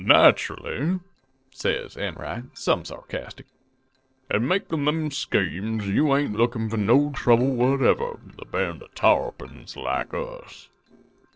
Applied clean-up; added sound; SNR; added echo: neural separator model SepFormer DNS4.